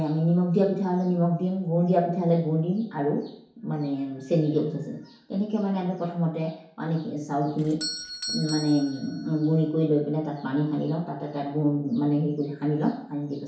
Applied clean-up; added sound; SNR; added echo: none; Doorbell; 19 dB; reverberation time 0.6 s.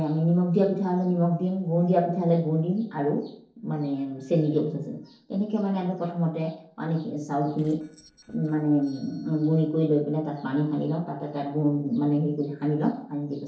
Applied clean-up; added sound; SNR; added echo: neural separator model SepFormer DNS4.